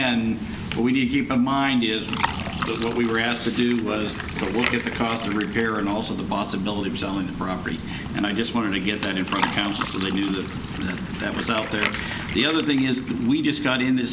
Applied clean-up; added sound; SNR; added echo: none; Fill (with liquid); 10 dB; none.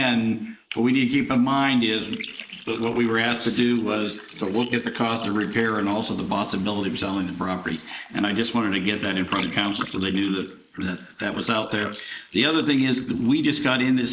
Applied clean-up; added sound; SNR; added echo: neural mask model Resemble Enhance denoiser.